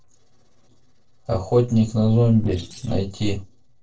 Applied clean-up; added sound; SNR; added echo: neural separator model SepFormer DNS4.